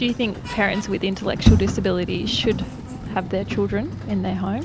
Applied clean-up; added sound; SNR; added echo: none; Sliding door; 1 dB; none.